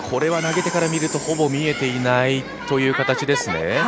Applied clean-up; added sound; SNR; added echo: none; Chime; 17 dB; none.